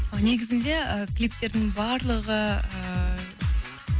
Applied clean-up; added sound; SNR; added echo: none; none; none; none.